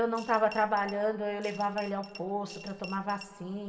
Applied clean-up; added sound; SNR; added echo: none; Coin (dropping) / Glass; 18 dB; reverberation time 2.6 s.